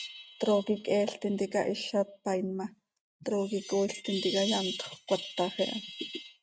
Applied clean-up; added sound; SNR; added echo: neural mask model RNNoise.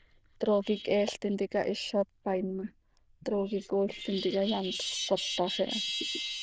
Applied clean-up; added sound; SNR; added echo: neural diffusion model UNIVERSE++.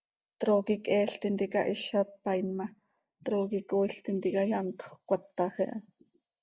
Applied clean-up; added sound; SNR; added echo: neural mask model DeepFilterNet 3.